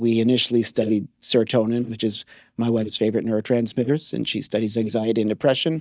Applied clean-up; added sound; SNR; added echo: neural mask model DeepFilterNet 3.